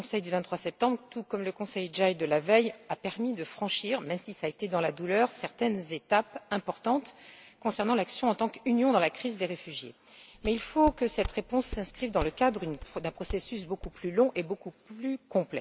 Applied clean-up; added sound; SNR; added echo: none; Walk, footsteps; 12 dB; none.